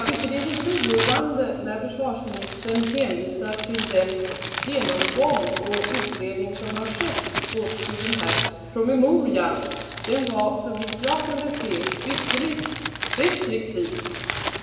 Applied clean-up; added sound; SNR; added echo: none; Crumpling, crinkling; 3 dB; reverberation time 1.3 s.